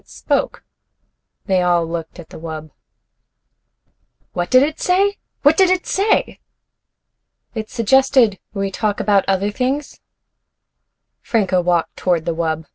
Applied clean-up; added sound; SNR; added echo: none; none; none; none.